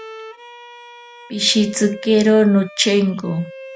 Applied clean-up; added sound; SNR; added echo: none; Bowed string instrument; 18 dB; none.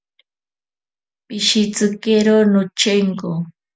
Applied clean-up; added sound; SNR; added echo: none; none; none; none.